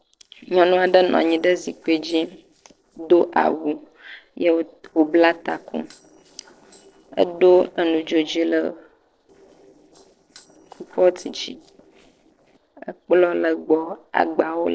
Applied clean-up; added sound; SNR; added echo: neural separator model SepFormer DNS4.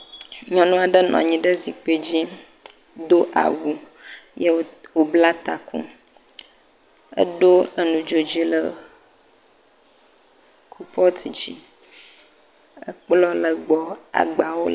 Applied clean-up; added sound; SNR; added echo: none; none; none; none.